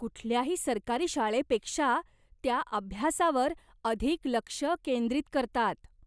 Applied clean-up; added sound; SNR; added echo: none; none; none; none.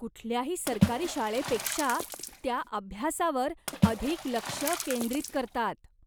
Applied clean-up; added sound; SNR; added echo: none; Water / Splash, splatter; 1 dB; none.